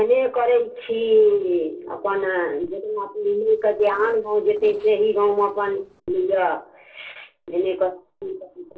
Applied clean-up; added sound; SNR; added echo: neural separator model SepFormer DNS4.